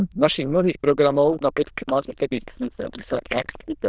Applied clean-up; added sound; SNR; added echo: neural diffusion model UNIVERSE++.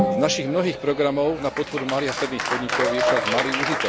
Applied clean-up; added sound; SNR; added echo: none; Applause; 1 dB; none.